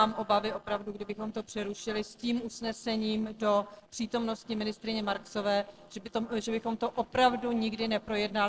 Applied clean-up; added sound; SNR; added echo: neural separator model SepFormer DNS4.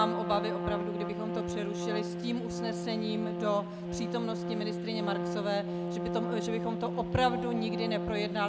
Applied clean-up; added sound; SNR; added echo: none; Trumpet; 1 dB; none.